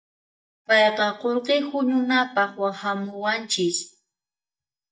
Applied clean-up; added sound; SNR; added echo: neural mask model DeepFilterNet 3.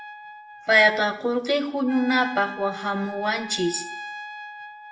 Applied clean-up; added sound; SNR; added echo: none; Trumpet; 15 dB; reverberation time 0.6 s.